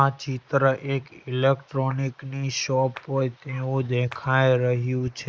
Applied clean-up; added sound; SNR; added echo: neural mask model Resemble Enhance denoiser.